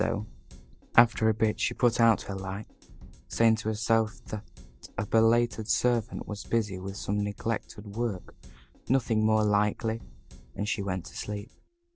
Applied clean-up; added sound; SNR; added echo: none; Drum kit; 19 dB; none.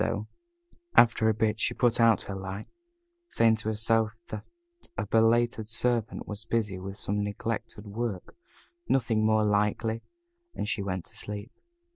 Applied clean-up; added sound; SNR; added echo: none; none; none; none.